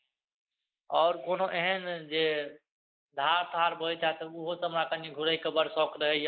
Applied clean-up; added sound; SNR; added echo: neural mask model Resemble Enhance denoiser.